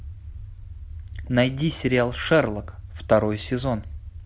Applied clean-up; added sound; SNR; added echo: none; none; none; none.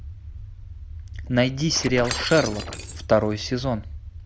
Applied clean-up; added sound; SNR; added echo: none; Shatter + Scratching (performance technique); 10 dB; none.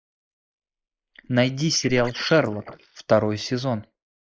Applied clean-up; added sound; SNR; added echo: neural mask model Resemble Enhance denoiser.